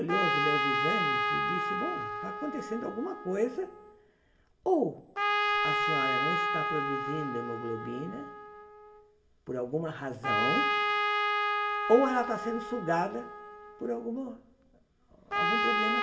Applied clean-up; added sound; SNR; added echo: none; Trumpet; -2 dB; reverberation time 0.5 s.